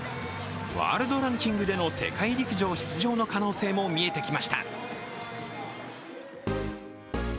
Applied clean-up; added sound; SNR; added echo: none; none; none; none.